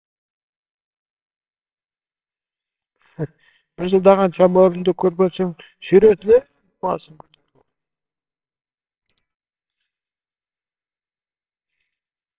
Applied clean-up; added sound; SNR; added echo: neural separator model SepFormer WHAMR!.